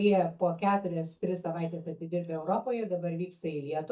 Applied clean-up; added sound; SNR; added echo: neural mask model DeepFilterNet 3.